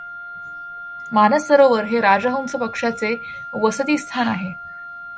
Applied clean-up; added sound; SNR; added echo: none; Wind instrument, woodwind instrument; 13 dB; none.